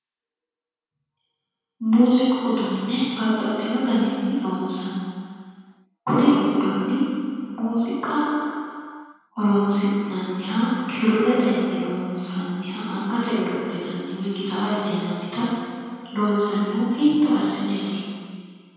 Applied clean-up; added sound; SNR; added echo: none; none; none; reverberation time 2.0 s.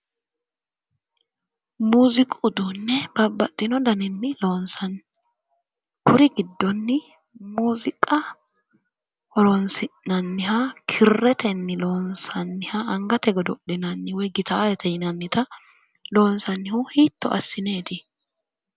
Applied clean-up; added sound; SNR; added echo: none; none; none; none.